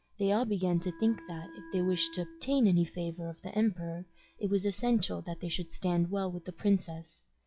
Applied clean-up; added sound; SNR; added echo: classical method log-MMSE.